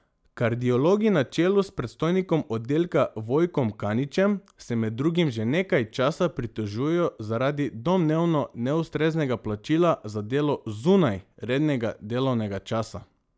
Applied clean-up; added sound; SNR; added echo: none; none; none; none.